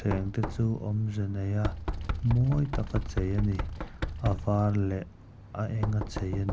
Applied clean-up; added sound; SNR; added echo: none; Knock; 6 dB; none.